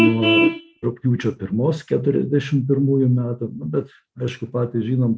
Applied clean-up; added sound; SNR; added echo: neural mask model RNNoise.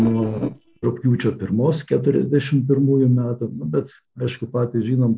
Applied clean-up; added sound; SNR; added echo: neural separator model SepFormer DNS4.